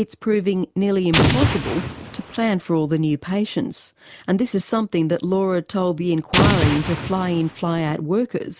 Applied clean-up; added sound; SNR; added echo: none; Explosion; 0 dB; none.